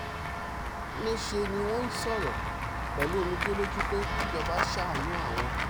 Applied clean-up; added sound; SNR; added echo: none; Walk, footsteps / Run / Bell; -2 dB; none.